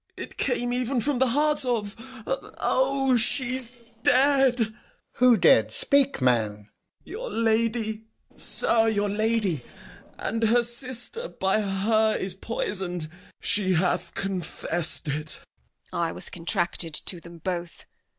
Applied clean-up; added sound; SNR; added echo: neural separator model SepFormer DNS4.